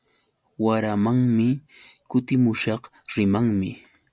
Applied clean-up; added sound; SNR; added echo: none; none; none; none.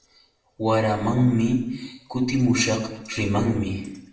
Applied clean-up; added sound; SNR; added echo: none; none; none; reverberation time 0.7 s.